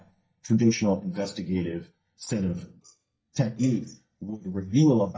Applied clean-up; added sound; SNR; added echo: neural mask model DeepFilterNet 3.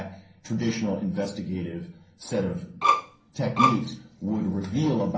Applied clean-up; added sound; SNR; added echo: none; Bowed string instrument; -3 dB; reverberation time 0.6 s.